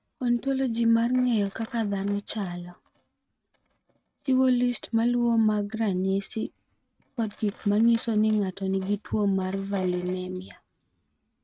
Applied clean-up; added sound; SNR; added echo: neural mask model RNNoise.